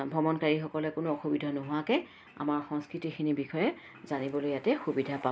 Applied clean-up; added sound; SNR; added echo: none; none; none; none.